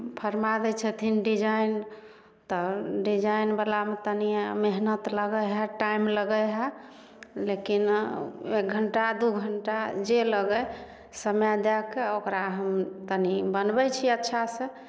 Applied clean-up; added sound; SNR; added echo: none; none; none; none.